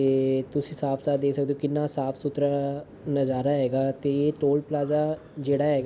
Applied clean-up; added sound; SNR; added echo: none; none; none; none.